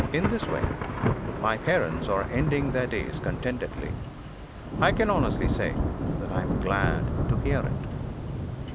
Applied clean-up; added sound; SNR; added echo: none; Thunder / Rain; -1 dB; none.